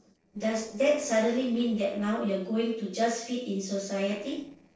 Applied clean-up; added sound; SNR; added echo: neural separator model SepFormer DNS4.